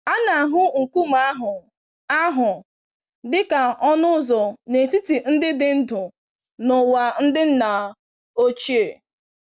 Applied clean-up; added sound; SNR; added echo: none; none; none; none.